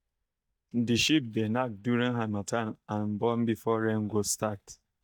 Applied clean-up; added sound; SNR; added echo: neural mask model DeepFilterNet 3.